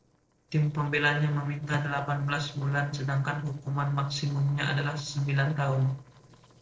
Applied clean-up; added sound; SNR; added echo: neural separator model SepFormer DNS4.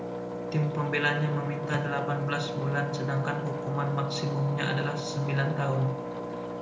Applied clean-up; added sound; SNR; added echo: none; Engine; 5 dB; reverberation time 0.8 s.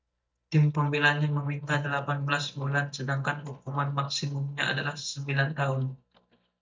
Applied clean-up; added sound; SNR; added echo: neural mask model DeepFilterNet 3.